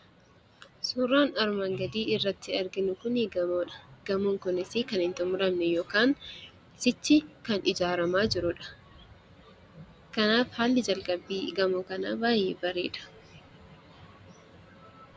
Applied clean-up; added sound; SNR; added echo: none; none; none; none.